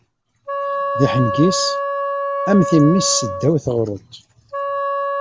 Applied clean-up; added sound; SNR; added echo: none; Wind instrument, woodwind instrument; 4 dB; none.